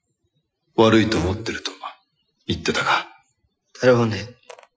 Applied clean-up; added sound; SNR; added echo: classical method Wiener filter.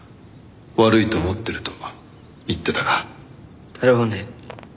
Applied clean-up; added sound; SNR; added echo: none; Fart; 17 dB; none.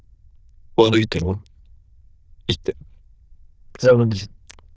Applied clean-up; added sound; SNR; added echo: neural diffusion model UNIVERSE++.